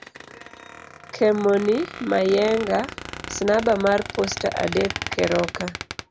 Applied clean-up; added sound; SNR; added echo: none; Squeak; 11 dB; none.